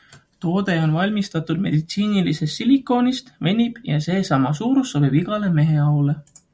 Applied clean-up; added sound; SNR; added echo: none; none; none; none.